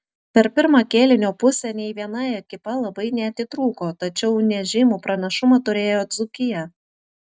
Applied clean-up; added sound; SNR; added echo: none; none; none; none.